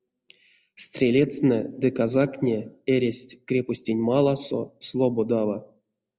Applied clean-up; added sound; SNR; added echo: none; none; none; none.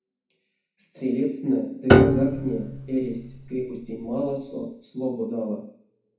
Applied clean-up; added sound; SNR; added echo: none; Piano; -5 dB; reverberation time 0.6 s.